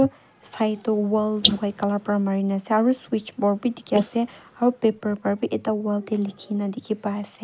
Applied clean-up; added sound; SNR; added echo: neural mask model Resemble Enhance denoiser.